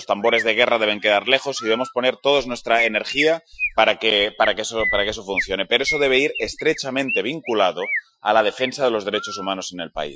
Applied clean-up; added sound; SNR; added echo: classical method Wiener filter.